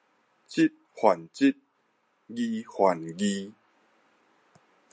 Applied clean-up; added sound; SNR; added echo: none; none; none; none.